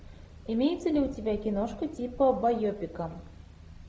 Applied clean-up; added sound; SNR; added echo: none; none; none; none.